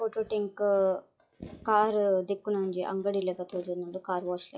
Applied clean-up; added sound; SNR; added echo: classical method log-MMSE.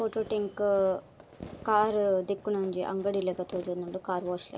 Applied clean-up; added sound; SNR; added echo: none; Fireworks; 20 dB; none.